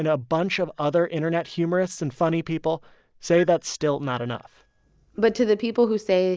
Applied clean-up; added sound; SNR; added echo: neural mask model DeepFilterNet 3.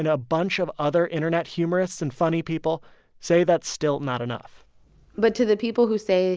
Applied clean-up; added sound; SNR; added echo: none; none; none; none.